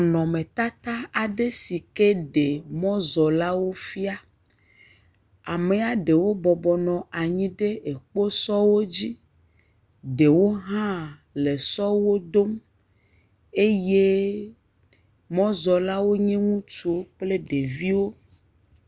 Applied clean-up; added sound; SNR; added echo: none; none; none; none.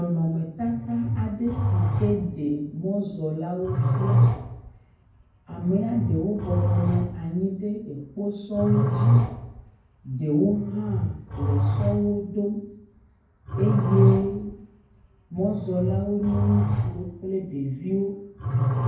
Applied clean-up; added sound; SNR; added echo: none; Growling; -1 dB; reverberation time 0.9 s.